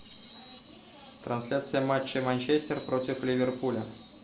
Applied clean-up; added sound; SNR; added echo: none; Screech; 13 dB; none.